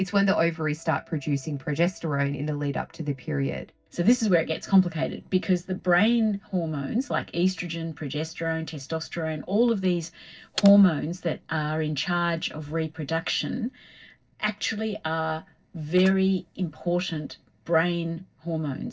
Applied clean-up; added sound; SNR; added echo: neural separator model SepFormer DNS4.